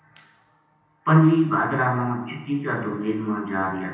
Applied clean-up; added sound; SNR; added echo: none; none; none; reverberation time 0.9 s.